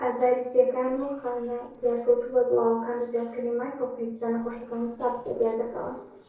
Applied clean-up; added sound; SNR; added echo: neural separator model SepFormer DNS4.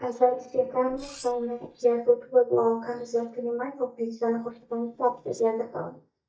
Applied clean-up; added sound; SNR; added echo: neural mask model DeepFilterNet 3.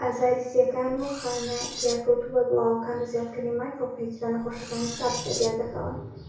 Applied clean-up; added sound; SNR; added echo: none; Cutlery, silverware; 10 dB; reverberation time 0.6 s.